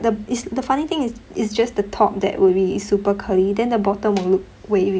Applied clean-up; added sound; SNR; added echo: none; none; none; none.